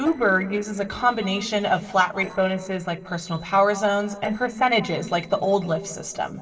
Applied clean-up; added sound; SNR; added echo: neural separator model SepFormer DNS4.